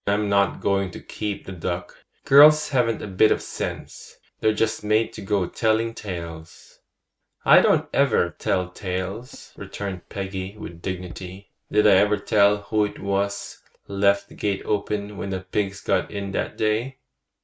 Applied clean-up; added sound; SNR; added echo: neural mask model RNNoise.